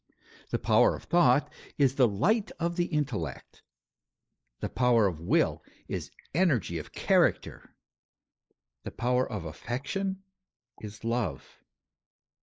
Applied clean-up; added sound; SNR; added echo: neural mask model Resemble Enhance denoiser.